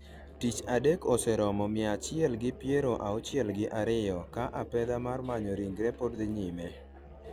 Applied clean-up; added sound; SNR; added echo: none; Musical instrument; 19 dB; none.